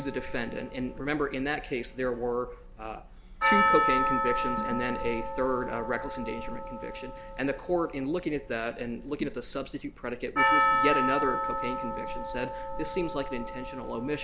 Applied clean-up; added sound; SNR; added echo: none; Percussion; 0 dB; none.